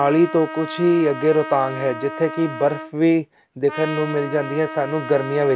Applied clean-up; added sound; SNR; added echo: none; Trumpet; 11 dB; none.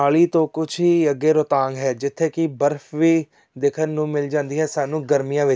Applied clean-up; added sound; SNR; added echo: none; none; none; none.